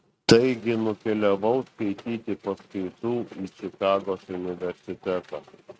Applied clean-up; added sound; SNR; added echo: neural mask model RNNoise.